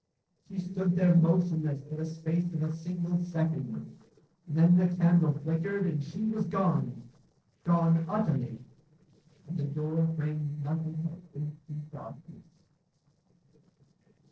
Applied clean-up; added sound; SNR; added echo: neural separator model SepFormer DNS4.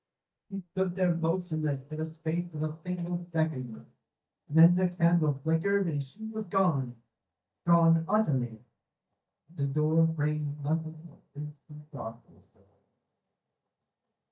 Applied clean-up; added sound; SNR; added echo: neural mask model DeepFilterNet 3.